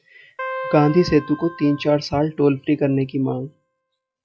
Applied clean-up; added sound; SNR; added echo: classical method log-MMSE.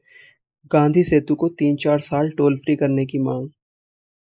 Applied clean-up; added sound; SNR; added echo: neural mask model Resemble Enhance denoiser.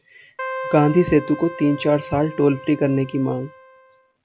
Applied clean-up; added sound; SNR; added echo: none; Keyboard (musical); 13 dB; none.